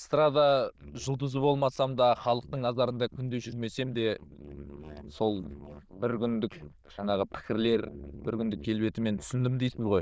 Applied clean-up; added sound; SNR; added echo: neural diffusion model UNIVERSE++.